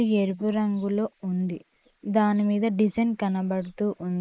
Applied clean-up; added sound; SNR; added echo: neural mask model Resemble Enhance denoiser.